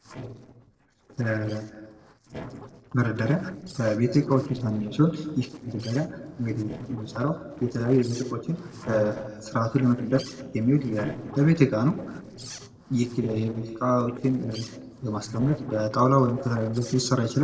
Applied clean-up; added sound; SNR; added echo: neural separator model SepFormer DNS4.